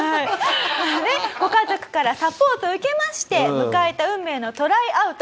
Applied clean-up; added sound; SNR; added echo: none; none; none; none.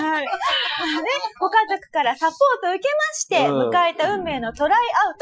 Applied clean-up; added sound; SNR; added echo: classical method Wiener filter.